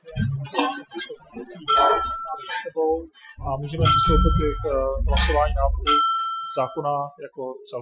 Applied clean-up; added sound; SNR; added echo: classical method Wiener filter.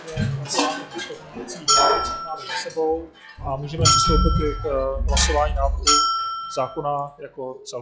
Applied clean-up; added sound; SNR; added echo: classical method log-MMSE.